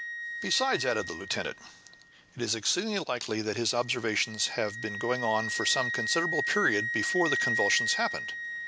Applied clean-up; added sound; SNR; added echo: none; Wind instrument, woodwind instrument; 4 dB; none.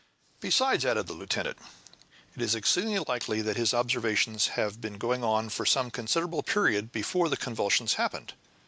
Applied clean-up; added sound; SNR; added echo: none; none; none; none.